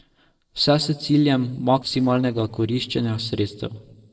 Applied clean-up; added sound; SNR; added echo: neural separator model SepFormer DNS4.